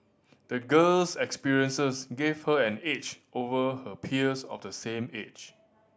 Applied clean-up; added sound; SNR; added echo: none; none; none; none.